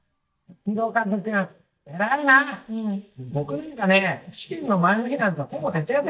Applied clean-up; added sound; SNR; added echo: neural mask model DeepFilterNet 3.